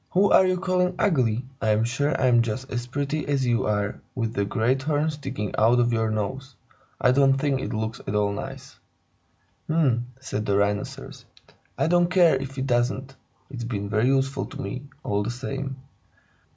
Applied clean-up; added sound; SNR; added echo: none; none; none; none.